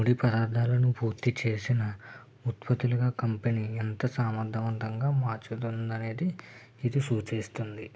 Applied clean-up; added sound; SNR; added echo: none; none; none; none.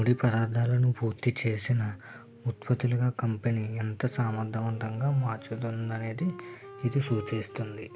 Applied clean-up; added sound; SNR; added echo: none; Wind instrument, woodwind instrument; 20 dB; none.